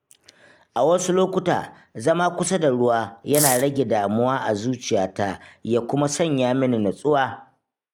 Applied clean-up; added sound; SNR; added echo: neural mask model Resemble Enhance denoiser.